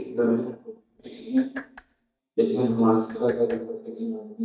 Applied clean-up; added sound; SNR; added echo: neural mask model DeepFilterNet 3.